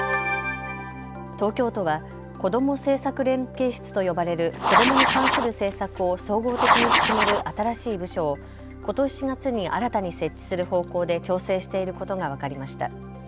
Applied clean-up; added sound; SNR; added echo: none; Writing; -4 dB; none.